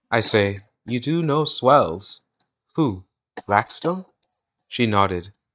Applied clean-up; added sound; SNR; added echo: neural mask model DeepFilterNet 3.